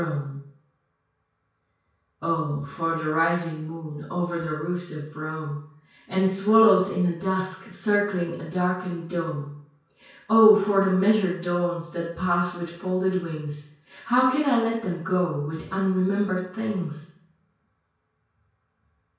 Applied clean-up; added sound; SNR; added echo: none; none; none; reverberation time 0.5 s.